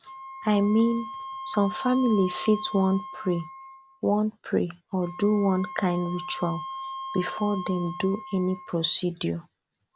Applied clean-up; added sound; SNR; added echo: none; Wind instrument, woodwind instrument; 12 dB; none.